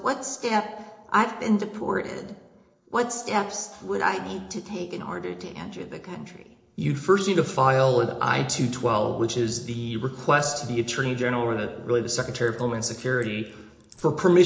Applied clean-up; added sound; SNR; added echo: neural separator model SepFormer DNS4.